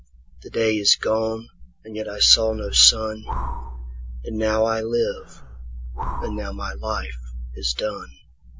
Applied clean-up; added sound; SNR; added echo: none; Breathing; 10 dB; none.